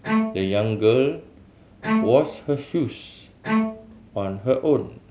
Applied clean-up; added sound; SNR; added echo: none; Bowed string instrument; 5 dB; none.